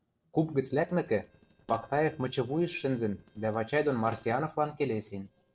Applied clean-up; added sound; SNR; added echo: neural separator model SepFormer DNS4.